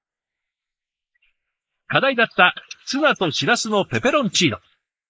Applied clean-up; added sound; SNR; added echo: neural mask model Resemble Enhance denoiser.